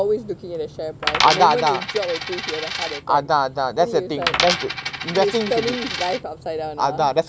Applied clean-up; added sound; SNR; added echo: none; Coin (dropping); 4 dB; none.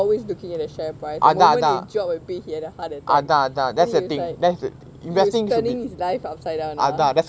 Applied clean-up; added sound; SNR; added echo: none; none; none; none.